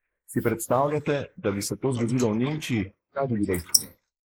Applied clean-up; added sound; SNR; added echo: neural mask model Resemble Enhance denoiser.